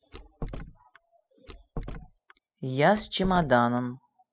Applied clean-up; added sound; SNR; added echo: classical method spectral subtraction.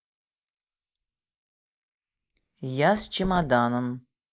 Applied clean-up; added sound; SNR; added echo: neural mask model Resemble Enhance denoiser.